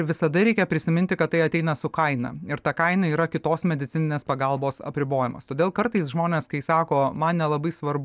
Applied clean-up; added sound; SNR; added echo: none; none; none; none.